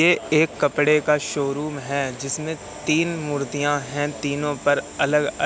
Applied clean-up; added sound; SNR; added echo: none; none; none; none.